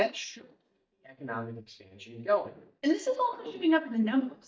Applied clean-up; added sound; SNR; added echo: neural mask model DeepFilterNet 3.